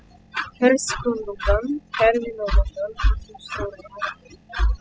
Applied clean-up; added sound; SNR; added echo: classical method spectral subtraction.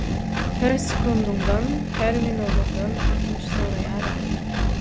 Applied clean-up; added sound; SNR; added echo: none; Engine; -5 dB; none.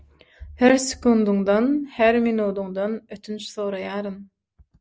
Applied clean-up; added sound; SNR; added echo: none; none; none; none.